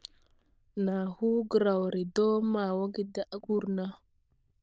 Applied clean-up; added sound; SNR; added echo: neural diffusion model UNIVERSE++.